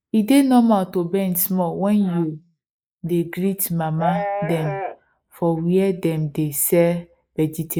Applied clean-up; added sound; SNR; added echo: neural mask model Resemble Enhance denoiser.